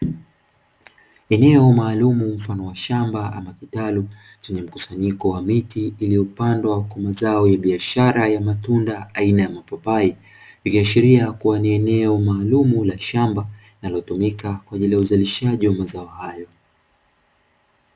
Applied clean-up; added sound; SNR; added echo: none; none; none; none.